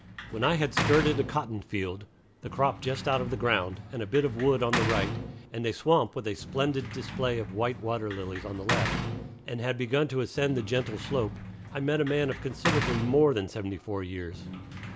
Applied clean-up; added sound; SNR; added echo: none; Sliding door / Slam; 6 dB; none.